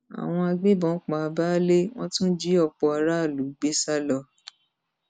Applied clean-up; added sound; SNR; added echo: none; none; none; none.